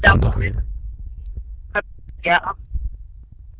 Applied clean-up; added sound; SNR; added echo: neural diffusion model UNIVERSE++.